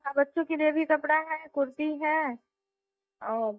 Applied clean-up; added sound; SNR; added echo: neural mask model DeepFilterNet 3.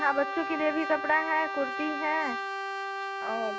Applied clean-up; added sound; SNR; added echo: none; Brass instrument; 3 dB; none.